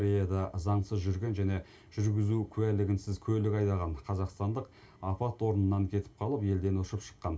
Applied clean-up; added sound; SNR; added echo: none; none; none; reverberation time 0.2 s.